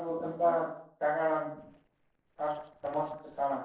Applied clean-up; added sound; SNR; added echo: neural separator model SepFormer DNS4.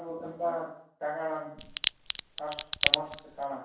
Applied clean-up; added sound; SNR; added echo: none; Crack; -5 dB; reverberation time 0.7 s.